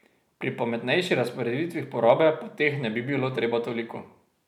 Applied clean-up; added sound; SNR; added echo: none; none; none; none.